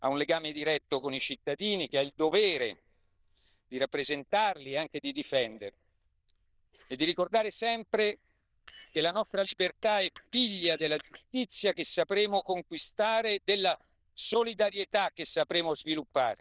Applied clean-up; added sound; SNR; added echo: neural diffusion model UNIVERSE++.